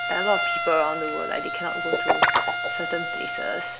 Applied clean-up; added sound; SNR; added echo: none; Guitar + Trumpet; -3 dB; none.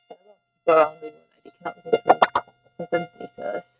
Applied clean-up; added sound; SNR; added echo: neural mask model RNNoise.